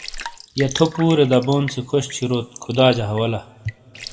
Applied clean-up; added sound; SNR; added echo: none; Raindrop / Drip; 16 dB; reverberation time 1.3 s.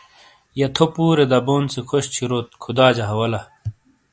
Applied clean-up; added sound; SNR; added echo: none; none; none; none.